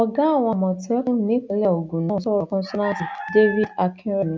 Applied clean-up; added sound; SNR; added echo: none; none; none; none.